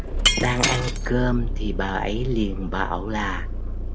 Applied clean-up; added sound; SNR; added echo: none; Idling / Engine starting / Door / Car + Shatter; -1 dB; none.